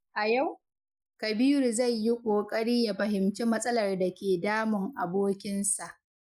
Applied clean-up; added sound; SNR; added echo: neural mask model Resemble Enhance denoiser.